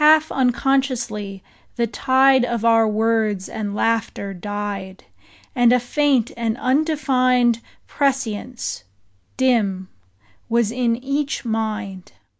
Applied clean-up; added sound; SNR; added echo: none; none; none; none.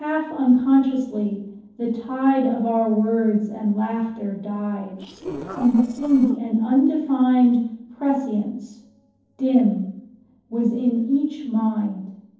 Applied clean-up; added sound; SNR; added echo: neural separator model SepFormer DNS4.